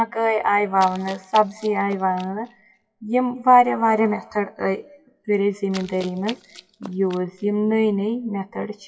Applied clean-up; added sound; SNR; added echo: classical method WPE with log-MMSE.